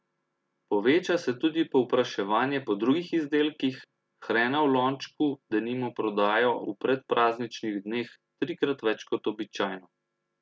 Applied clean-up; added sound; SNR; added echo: none; none; none; none.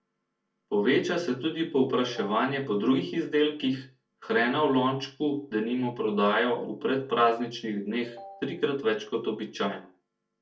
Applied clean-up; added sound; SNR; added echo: neural separator model SepFormer DNS4.